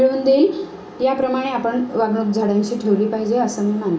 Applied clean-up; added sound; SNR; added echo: none; none; none; reverberation time 0.3 s.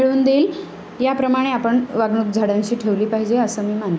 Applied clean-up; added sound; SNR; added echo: none; none; none; none.